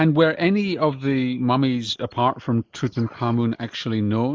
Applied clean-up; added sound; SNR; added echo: neural mask model Resemble Enhance denoiser.